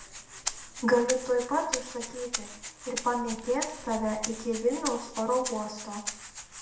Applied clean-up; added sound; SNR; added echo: none; Rattle (instrument); 8 dB; reverberation time 0.7 s.